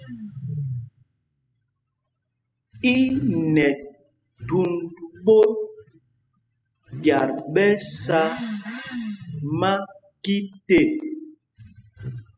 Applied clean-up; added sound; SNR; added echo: classical method spectral subtraction.